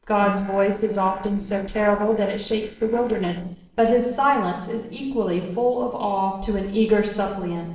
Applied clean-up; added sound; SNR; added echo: neural separator model SepFormer DNS4.